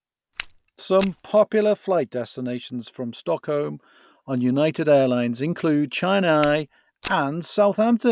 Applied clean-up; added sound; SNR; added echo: none; Walk, footsteps; 18 dB; none.